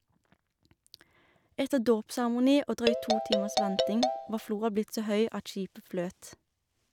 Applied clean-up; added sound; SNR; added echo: none; Marimba, xylophone; -1 dB; none.